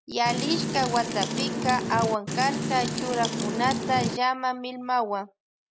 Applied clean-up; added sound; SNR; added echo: none; Wind; 2 dB; none.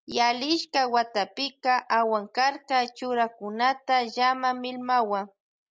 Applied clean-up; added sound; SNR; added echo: none; none; none; none.